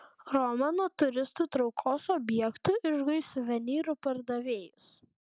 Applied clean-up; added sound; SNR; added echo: none; none; none; none.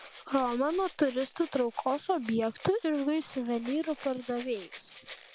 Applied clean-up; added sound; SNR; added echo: none; Rattle (instrument); 19 dB; none.